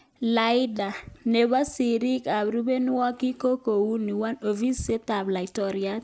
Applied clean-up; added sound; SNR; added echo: none; none; none; none.